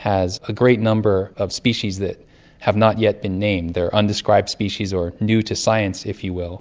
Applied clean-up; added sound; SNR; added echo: none; none; none; none.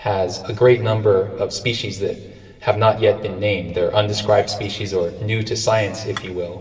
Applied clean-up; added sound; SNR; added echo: none; Dishes, pots, and pans / Chink, clink; 15 dB; reverberation time 1.9 s.